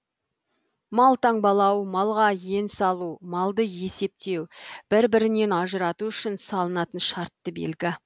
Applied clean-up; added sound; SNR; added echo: none; none; none; none.